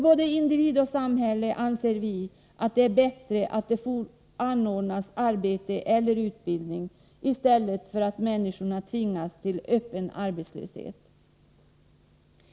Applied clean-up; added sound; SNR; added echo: none; none; none; none.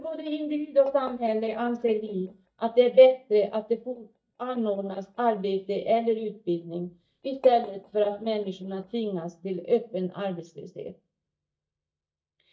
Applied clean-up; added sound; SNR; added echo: neural mask model DeepFilterNet 3.